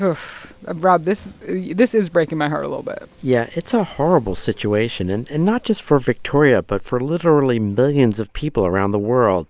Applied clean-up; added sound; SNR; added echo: none; none; none; none.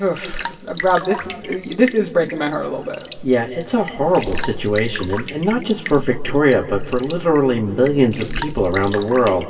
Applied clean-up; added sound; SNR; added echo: none; Raindrop / Drip; 12 dB; reverberation time 1.6 s.